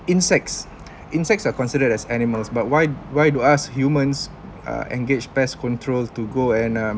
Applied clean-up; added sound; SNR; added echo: none; none; none; none.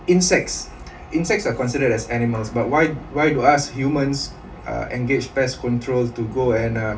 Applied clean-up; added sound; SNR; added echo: none; none; none; reverberation time 0.2 s.